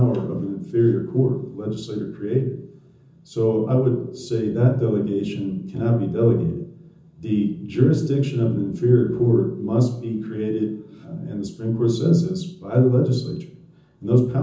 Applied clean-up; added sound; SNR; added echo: none; none; none; reverberation time 0.6 s.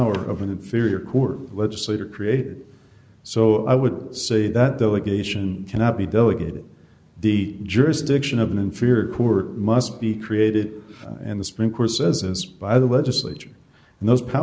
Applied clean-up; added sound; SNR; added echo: none; none; none; none.